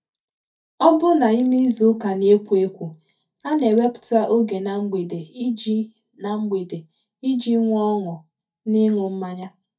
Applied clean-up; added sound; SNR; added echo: neural mask model DeepFilterNet 3.